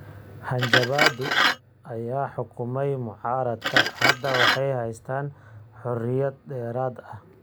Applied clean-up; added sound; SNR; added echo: none; Glass; -3 dB; none.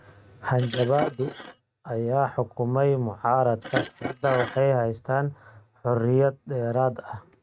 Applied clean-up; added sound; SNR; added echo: neural mask model RNNoise.